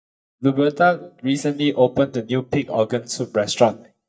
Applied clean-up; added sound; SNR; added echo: neural mask model DeepFilterNet 3.